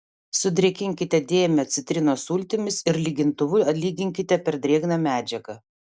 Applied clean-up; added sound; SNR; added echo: none; none; none; none.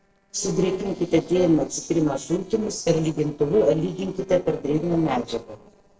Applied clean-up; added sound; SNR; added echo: neural separator model SepFormer DNS4.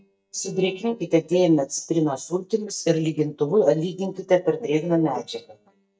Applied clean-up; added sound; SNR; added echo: neural mask model DeepFilterNet 3.